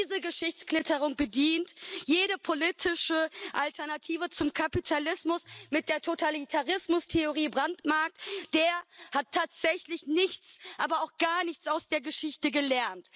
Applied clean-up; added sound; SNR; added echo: none; none; none; none.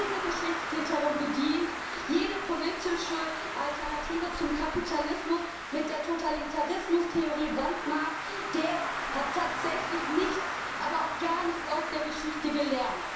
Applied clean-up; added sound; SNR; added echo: none; Traffic noise, roadway noise; 4 dB; reverberation time 0.7 s.